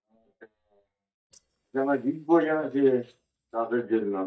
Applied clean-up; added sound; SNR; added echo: neural mask model DeepFilterNet 3.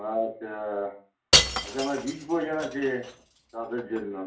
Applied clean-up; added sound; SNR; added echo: none; Shatter / Crushing; -3 dB; reverberation time 0.4 s.